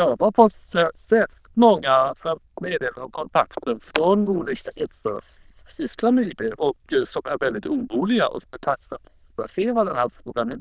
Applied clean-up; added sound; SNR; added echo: neural diffusion model UNIVERSE++.